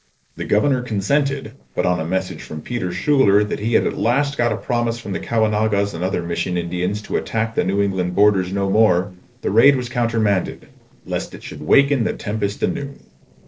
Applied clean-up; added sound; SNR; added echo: neural separator model SepFormer DNS4.